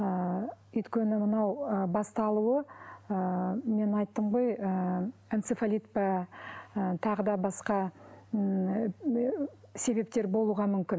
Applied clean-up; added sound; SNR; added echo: none; none; none; none.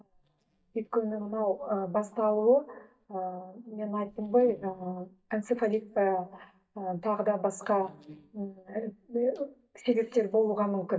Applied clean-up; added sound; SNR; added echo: neural mask model DeepFilterNet 3.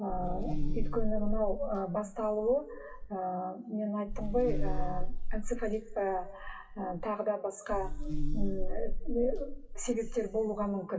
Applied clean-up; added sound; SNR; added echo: classical method WPE with log-MMSE.